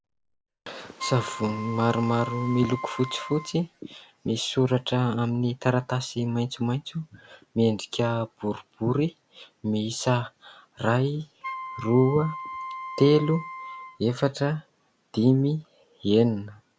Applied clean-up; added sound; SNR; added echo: none; Wind instrument, woodwind instrument; 12 dB; none.